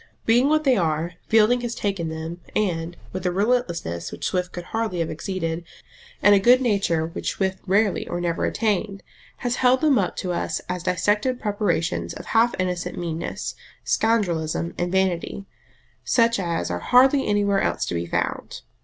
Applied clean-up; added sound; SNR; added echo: none; none; none; none.